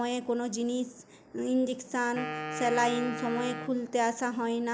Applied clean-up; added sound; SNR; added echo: none; Wind instrument, woodwind instrument; 8 dB; none.